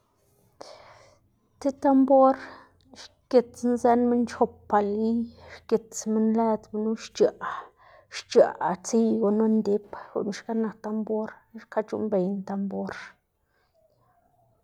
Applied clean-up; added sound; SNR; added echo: none; none; none; none.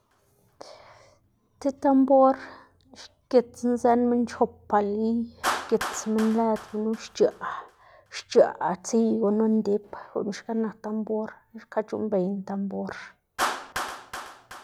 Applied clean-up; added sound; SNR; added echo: none; Clapping; 14 dB; none.